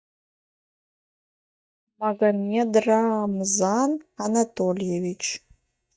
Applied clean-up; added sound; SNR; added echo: neural mask model DeepFilterNet 3.